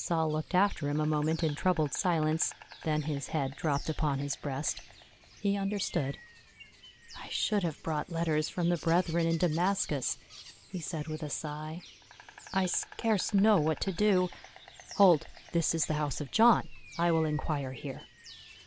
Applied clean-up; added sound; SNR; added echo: none; Insect; 20 dB; none.